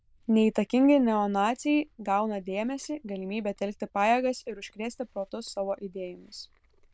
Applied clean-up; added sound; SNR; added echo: neural diffusion model UNIVERSE++.